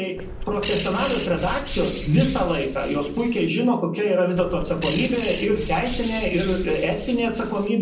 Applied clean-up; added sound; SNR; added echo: none; Bird; 7 dB; reverberation time 0.6 s.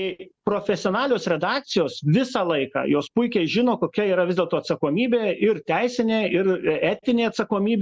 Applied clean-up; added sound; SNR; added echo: none; none; none; none.